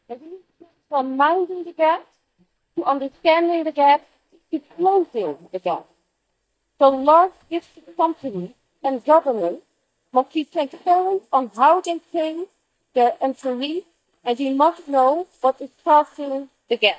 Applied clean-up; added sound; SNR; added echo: neural mask model DeepFilterNet 3.